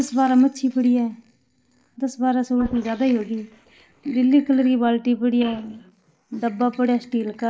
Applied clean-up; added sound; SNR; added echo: neural mask model Resemble Enhance denoiser.